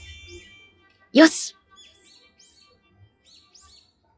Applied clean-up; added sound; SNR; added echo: classical method WPE with log-MMSE.